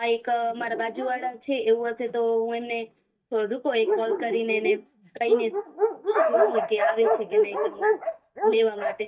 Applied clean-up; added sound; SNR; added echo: neural mask model DeepFilterNet 3.